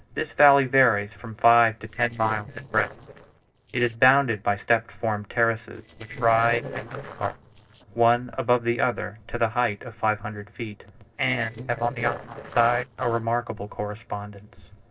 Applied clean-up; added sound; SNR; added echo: neural separator model SepFormer DNS4.